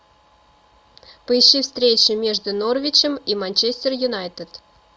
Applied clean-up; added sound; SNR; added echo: none; none; none; none.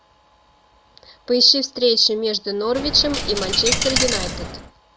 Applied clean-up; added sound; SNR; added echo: none; Coin (dropping); 3 dB; none.